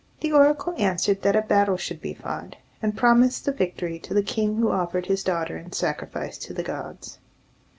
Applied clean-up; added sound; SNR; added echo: none; none; none; none.